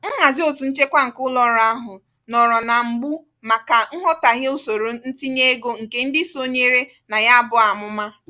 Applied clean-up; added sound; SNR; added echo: none; none; none; none.